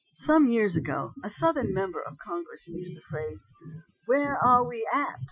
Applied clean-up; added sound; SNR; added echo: classical method Wiener filter.